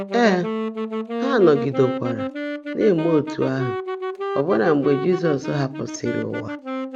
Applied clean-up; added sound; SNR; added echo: none; Wind instrument, woodwind instrument; 6 dB; none.